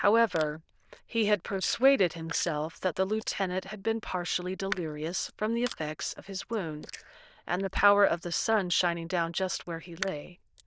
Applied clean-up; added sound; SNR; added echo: neural diffusion model UNIVERSE++.